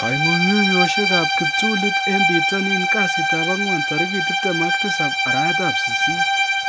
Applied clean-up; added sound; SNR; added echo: none; Bowed string instrument; -5 dB; none.